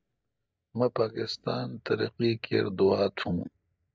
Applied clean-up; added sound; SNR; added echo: neural mask model DeepFilterNet 3.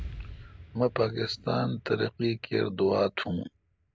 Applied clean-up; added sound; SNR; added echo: none; Explosion; 17 dB; none.